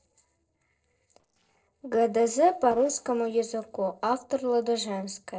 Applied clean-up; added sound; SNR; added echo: neural separator model SepFormer DNS4.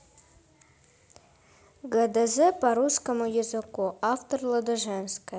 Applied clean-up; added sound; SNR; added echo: none; none; none; none.